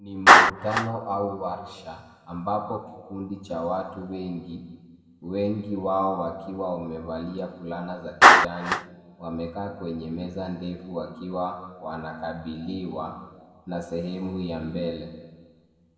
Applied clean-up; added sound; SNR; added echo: none; Clapping; -5 dB; reverberation time 1.6 s.